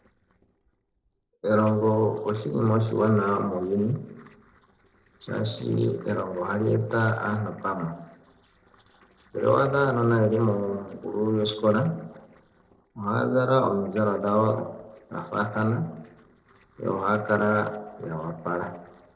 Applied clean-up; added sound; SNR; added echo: neural separator model SepFormer DNS4.